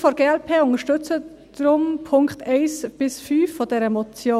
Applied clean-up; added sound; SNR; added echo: none; none; none; none.